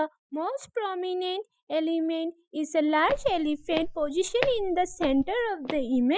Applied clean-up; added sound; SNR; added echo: classical method Wiener filter.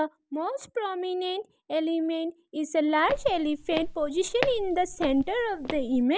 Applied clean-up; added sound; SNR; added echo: none; Walk, footsteps; 9 dB; none.